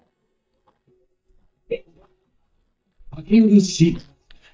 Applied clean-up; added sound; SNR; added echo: neural mask model DeepFilterNet 3.